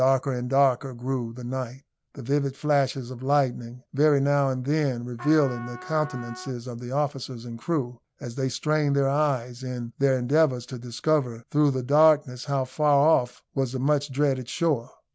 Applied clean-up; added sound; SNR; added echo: none; Trumpet; 16 dB; none.